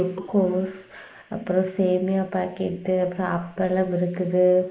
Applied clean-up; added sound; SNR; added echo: neural mask model Resemble Enhance denoiser.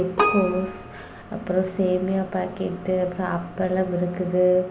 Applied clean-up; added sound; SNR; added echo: none; Keyboard (musical); 8 dB; none.